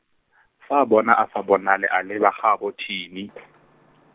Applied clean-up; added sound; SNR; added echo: none; none; none; none.